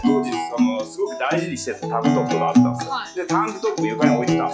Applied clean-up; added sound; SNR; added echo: classical method log-MMSE.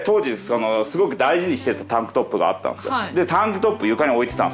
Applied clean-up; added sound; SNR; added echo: none; none; none; none.